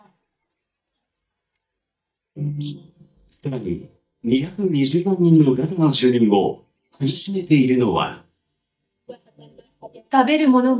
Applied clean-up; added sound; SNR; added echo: neural mask model DeepFilterNet 3.